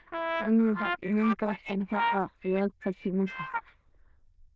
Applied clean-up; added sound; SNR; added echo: neural diffusion model UNIVERSE++.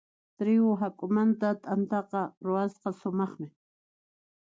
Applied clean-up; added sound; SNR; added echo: none; none; none; none.